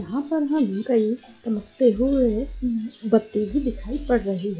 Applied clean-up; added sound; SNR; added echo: classical method log-MMSE.